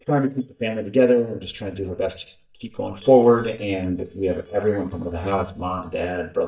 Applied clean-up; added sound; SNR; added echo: neural mask model DeepFilterNet 3.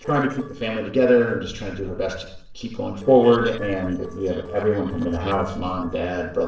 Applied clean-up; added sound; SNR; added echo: neural separator model SepFormer DNS4.